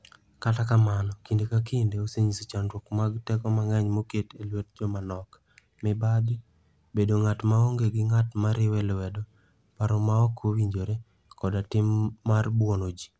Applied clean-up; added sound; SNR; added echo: none; none; none; none.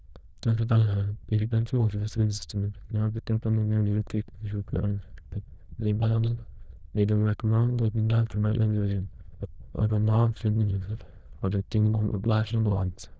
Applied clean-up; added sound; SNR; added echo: neural diffusion model UNIVERSE++.